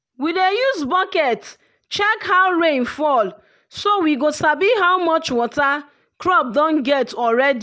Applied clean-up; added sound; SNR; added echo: none; none; none; none.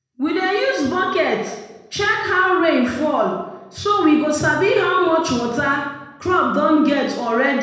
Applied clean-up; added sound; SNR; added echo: none; none; none; reverberation time 1.0 s.